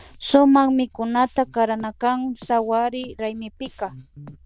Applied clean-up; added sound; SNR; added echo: neural diffusion model UNIVERSE++.